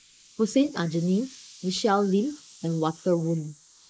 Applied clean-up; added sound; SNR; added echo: neural mask model Resemble Enhance denoiser.